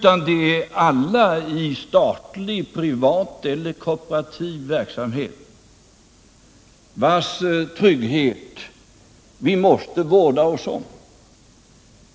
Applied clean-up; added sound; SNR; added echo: none; none; none; none.